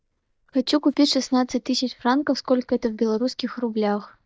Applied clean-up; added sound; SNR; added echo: neural mask model DeepFilterNet 3.